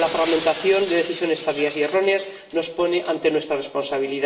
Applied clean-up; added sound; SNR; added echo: none; Shatter; 12 dB; reverberation time 0.6 s.